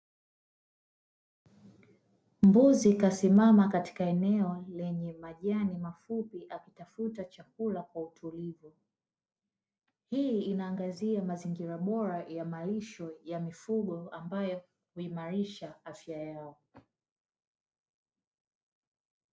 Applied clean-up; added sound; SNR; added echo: none; none; none; none.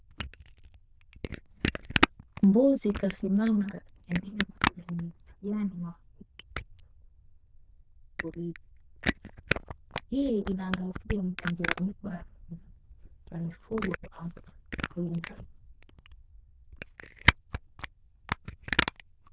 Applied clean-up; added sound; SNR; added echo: neural diffusion model UNIVERSE++.